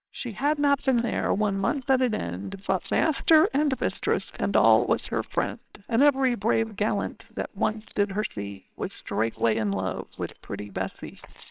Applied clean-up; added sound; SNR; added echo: neural separator model SepFormer WHAMR!.